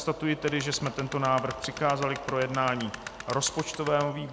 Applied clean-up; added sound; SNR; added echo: none; Tools; 13 dB; none.